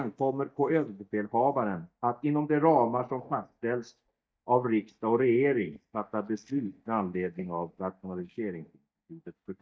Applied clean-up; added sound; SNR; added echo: neural mask model DeepFilterNet 3.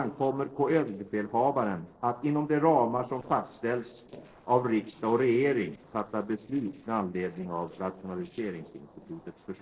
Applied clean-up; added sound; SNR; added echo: neural separator model SepFormer DNS4.